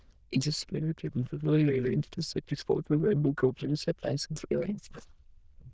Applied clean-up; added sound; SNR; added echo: neural diffusion model UNIVERSE++.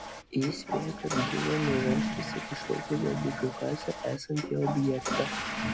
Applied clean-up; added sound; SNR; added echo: none; Toilet flush / Water; 2 dB; none.